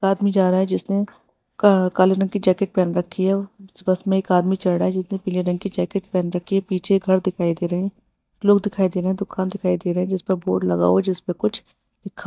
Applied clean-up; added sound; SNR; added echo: neural mask model DeepFilterNet 3.